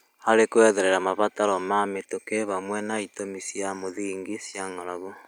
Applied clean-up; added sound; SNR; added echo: none; none; none; none.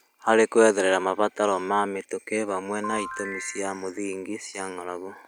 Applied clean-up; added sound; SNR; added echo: none; Ringtone / Chime; 11 dB; none.